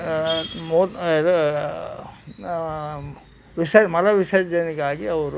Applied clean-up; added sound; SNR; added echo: none; none; none; none.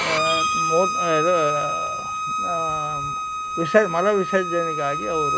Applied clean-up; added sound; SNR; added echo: none; Bowed string instrument; 0 dB; none.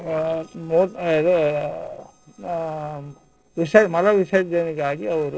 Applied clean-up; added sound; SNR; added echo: neural separator model SepFormer DNS4.